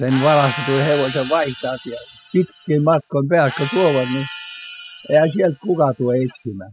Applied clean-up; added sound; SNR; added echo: classical method spectral subtraction.